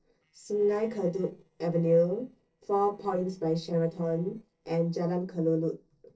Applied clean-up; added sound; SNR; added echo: neural separator model SepFormer DNS4.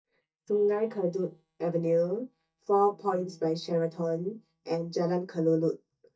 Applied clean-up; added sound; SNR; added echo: neural mask model DeepFilterNet 3.